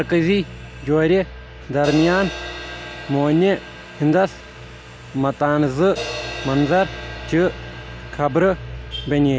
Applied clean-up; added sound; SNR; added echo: none; Crash cymbal; 15 dB; none.